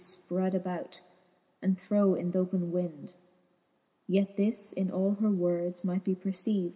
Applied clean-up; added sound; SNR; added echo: none; none; none; none.